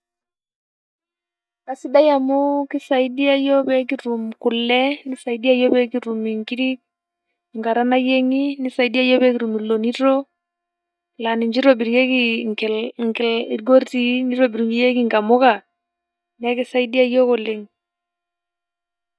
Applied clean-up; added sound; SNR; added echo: neural mask model DeepFilterNet 3.